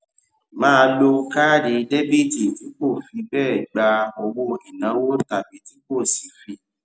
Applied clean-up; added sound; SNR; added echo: none; none; none; none.